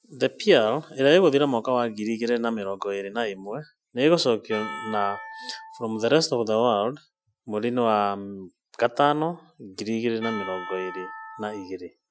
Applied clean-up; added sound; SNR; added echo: classical method Wiener filter.